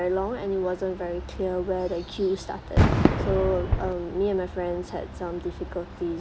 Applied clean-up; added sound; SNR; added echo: none; Fireworks; 1 dB; none.